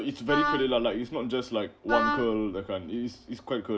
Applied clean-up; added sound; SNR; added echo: none; Wind instrument, woodwind instrument; 2 dB; none.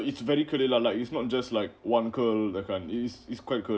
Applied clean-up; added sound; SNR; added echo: none; none; none; none.